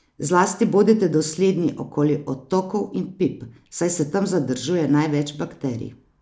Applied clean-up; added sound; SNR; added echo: none; none; none; none.